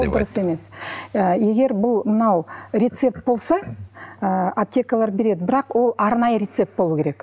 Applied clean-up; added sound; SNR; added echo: none; none; none; none.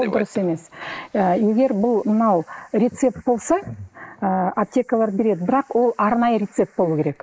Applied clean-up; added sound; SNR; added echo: neural mask model Resemble Enhance denoiser.